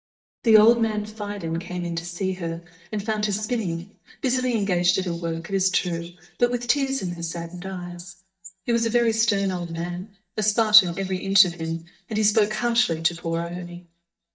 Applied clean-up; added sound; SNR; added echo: neural mask model DeepFilterNet 3.